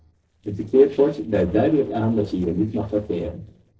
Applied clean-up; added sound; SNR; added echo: neural separator model SepFormer DNS4.